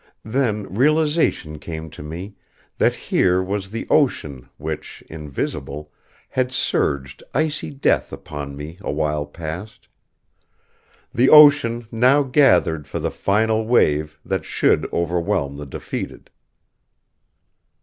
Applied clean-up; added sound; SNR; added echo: none; none; none; none.